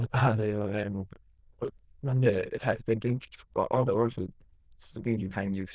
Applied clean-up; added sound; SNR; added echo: neural diffusion model UNIVERSE++.